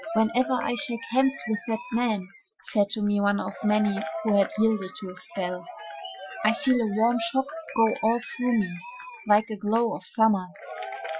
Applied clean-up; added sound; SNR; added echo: classical method Wiener filter.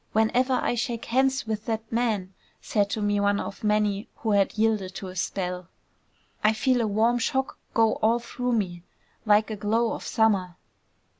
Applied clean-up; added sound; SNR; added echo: none; none; none; none.